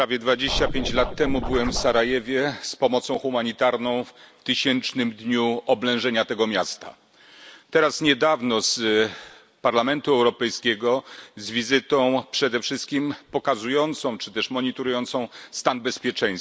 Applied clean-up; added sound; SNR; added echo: none; Scratching (performance technique); 5 dB; none.